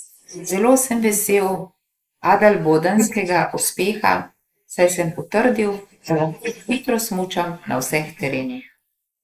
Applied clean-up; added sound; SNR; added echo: neural mask model Resemble Enhance denoiser.